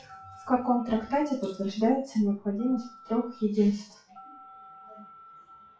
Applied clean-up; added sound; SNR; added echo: classical method WPE with log-MMSE.